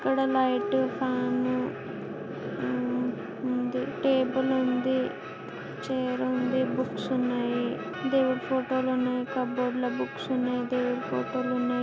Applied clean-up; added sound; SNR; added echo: none; none; none; none.